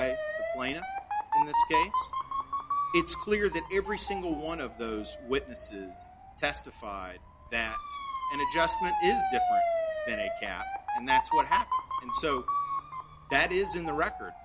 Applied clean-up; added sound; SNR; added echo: none; Motor vehicle (road) / Siren; -2 dB; none.